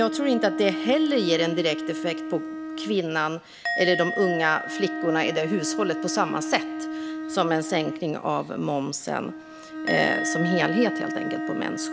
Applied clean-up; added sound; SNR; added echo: none; Bowed string instrument + Musical instrument; 5 dB; none.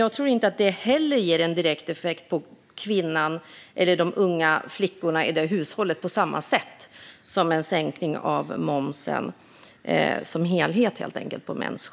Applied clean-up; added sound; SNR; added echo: none; none; none; none.